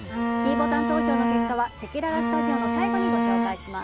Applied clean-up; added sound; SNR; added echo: none; Bowed string instrument; -4 dB; none.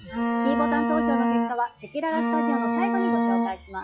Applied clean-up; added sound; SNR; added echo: classical method log-MMSE.